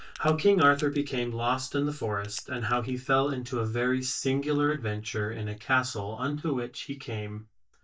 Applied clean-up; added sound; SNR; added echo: neural mask model DeepFilterNet 3.